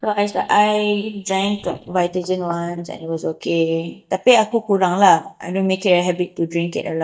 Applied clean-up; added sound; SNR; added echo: neural mask model DeepFilterNet 3.